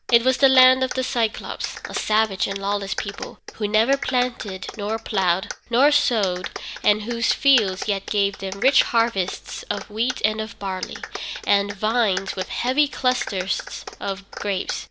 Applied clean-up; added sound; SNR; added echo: none; Clapping; 13 dB; none.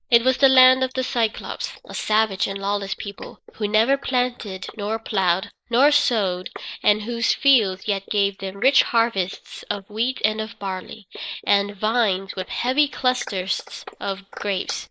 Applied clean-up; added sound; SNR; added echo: neural mask model Resemble Enhance denoiser.